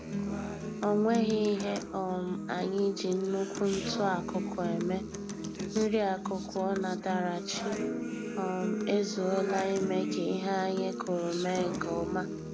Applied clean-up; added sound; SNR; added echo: none; Acoustic guitar; 4 dB; none.